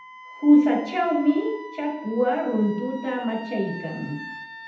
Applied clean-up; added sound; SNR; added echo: none; Wind instrument, woodwind instrument; 17 dB; reverberation time 0.8 s.